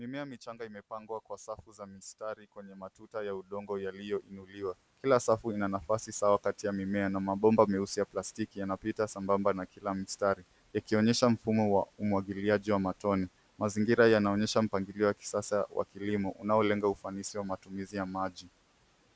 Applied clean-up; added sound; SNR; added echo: none; none; none; none.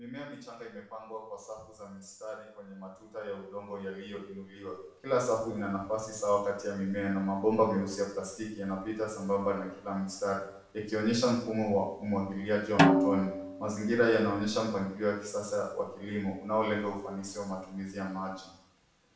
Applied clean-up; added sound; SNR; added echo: none; Snare drum; -3 dB; reverberation time 0.7 s.